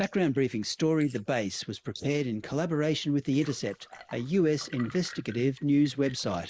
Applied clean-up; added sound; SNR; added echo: neural mask model Resemble Enhance denoiser.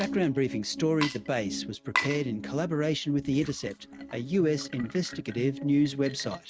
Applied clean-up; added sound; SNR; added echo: neural mask model RNNoise.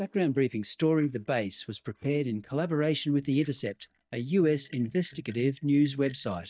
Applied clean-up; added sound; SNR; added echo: neural mask model DeepFilterNet 3.